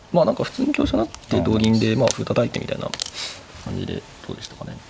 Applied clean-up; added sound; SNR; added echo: none; none; none; none.